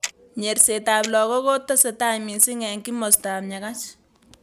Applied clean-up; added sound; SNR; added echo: none; Clock; 16 dB; none.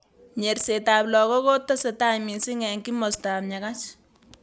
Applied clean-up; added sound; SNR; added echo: none; none; none; none.